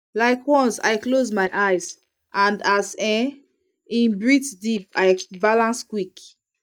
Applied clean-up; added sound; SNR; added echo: neural mask model DeepFilterNet 3.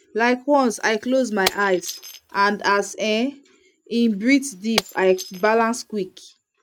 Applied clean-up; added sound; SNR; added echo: neural mask model RNNoise.